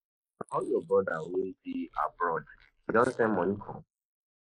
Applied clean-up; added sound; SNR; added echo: neural mask model Resemble Enhance denoiser.